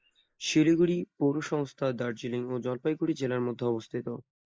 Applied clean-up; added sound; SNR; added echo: neural mask model Resemble Enhance denoiser.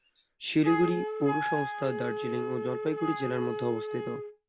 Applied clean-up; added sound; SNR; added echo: none; Wind instrument, woodwind instrument; 4 dB; none.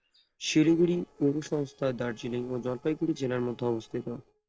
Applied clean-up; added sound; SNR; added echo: neural separator model SepFormer DNS4.